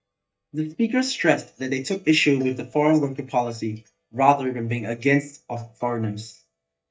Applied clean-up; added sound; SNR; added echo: neural mask model DeepFilterNet 3.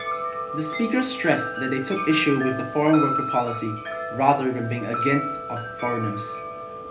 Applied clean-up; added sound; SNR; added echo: none; Wind chime; 5 dB; reverberation time 0.3 s.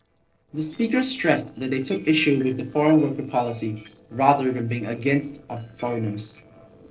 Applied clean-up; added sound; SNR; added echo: neural separator model SepFormer DNS4.